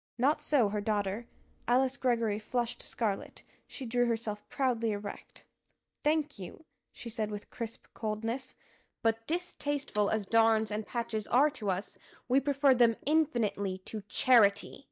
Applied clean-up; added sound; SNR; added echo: neural mask model DeepFilterNet 3.